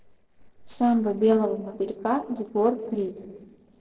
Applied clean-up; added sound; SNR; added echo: neural separator model SepFormer DNS4.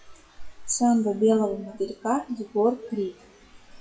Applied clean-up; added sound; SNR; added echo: classical method WPE with log-MMSE.